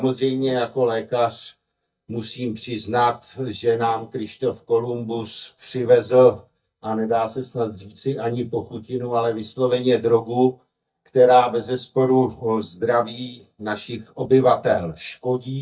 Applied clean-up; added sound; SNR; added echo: neural mask model DeepFilterNet 3.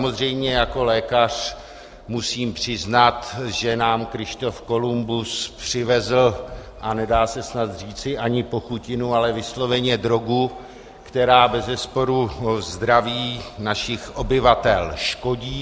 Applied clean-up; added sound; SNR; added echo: none; none; none; none.